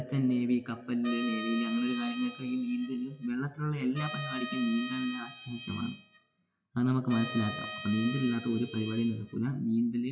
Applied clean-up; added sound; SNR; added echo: classical method WPE with log-MMSE.